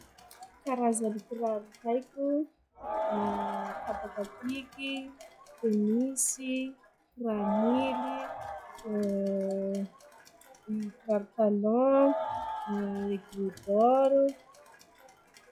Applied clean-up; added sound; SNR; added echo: classical method log-MMSE.